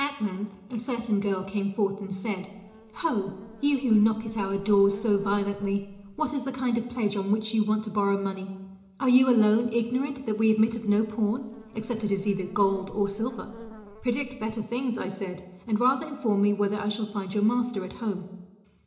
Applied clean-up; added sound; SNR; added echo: none; Buzz; 19 dB; reverberation time 0.8 s.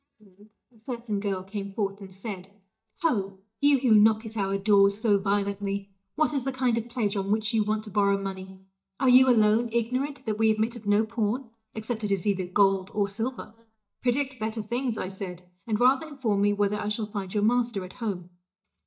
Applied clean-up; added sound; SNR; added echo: neural mask model DeepFilterNet 3.